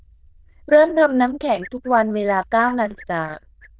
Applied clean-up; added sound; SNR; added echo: neural diffusion model UNIVERSE++.